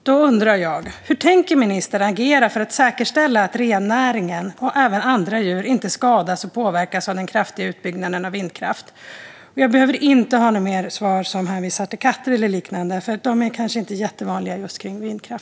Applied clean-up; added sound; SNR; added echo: none; none; none; none.